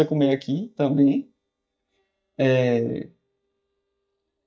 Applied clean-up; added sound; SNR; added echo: neural mask model DeepFilterNet 3.